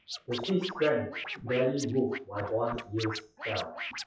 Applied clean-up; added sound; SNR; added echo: classical method WPE with log-MMSE.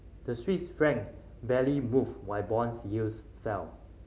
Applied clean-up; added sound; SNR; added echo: none; none; none; none.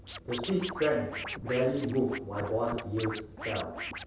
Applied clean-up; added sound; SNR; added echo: none; Scratching (performance technique); 9 dB; reverberation time 0.7 s.